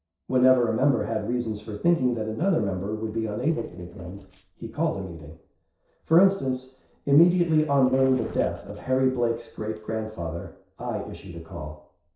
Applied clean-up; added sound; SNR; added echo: neural separator model SepFormer DNS4.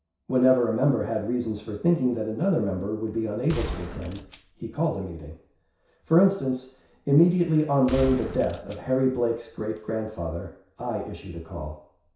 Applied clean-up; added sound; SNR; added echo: none; Gunshot, gunfire; 10 dB; reverberation time 0.6 s.